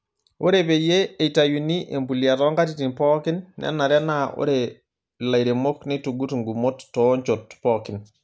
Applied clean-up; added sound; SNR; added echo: none; none; none; none.